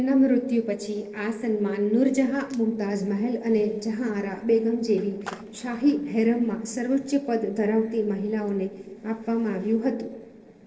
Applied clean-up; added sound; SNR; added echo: neural separator model SepFormer DNS4.